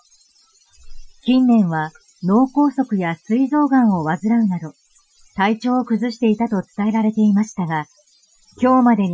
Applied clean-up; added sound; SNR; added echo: classical method Wiener filter.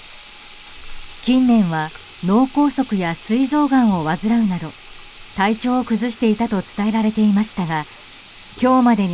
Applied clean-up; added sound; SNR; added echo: none; Sink (filling or washing) / Water tap, faucet; 12 dB; none.